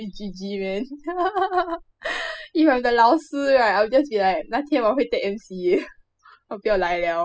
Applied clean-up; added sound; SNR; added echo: classical method spectral subtraction.